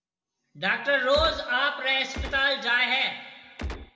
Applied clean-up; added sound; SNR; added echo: none; Gunshot, gunfire; 8 dB; reverberation time 1.7 s.